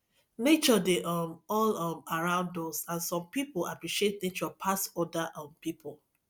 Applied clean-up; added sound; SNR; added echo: none; none; none; none.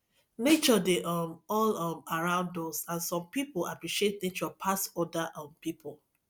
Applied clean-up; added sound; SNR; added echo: none; Snare drum; 13 dB; none.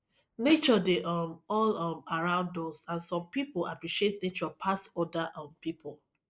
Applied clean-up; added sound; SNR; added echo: neural mask model Resemble Enhance denoiser.